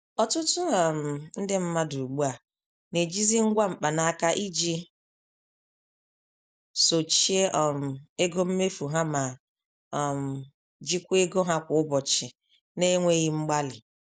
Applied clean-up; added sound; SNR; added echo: none; none; none; none.